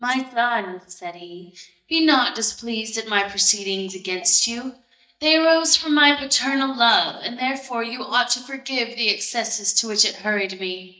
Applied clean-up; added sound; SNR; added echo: neural mask model DeepFilterNet 3.